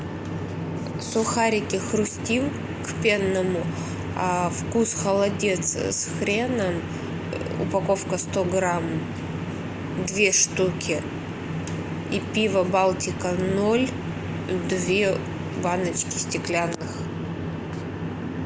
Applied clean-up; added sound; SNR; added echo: none; none; none; none.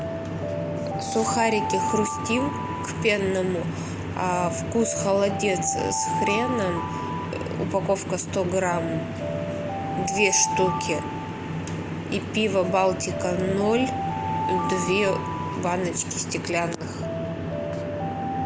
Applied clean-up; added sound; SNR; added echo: none; Alarm; 6 dB; none.